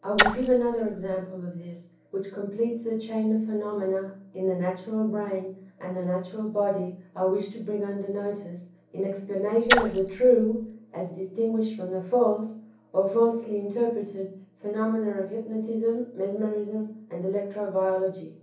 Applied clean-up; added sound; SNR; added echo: none; Splash, splatter; 0 dB; reverberation time 0.6 s.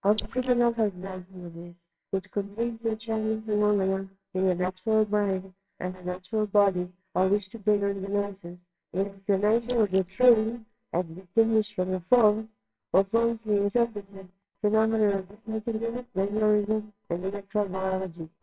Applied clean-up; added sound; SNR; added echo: neural separator model SepFormer WHAMR!.